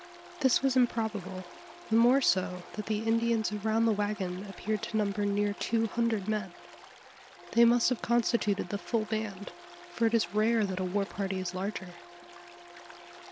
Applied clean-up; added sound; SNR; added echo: none; Brass instrument + Stream; 18 dB; none.